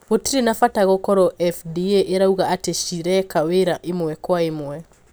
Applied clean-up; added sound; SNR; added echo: none; none; none; none.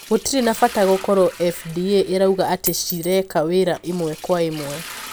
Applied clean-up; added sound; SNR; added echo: none; Coin (dropping) + Liquid; 15 dB; none.